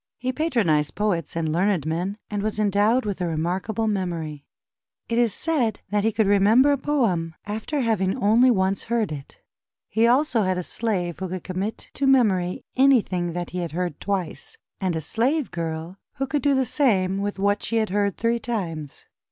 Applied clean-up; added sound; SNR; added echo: none; none; none; none.